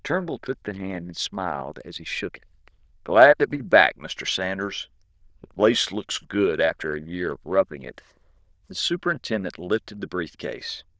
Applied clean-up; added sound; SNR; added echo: neural diffusion model UNIVERSE++.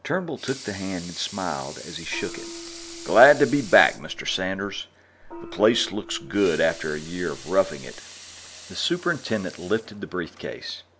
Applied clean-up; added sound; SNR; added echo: none; Sink (filling or washing) / Water tap, faucet / Liquid + Gong; 16 dB; none.